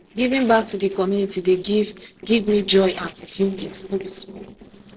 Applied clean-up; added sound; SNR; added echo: neural separator model SepFormer DNS4.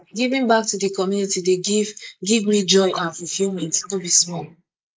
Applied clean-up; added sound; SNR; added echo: neural mask model Resemble Enhance denoiser.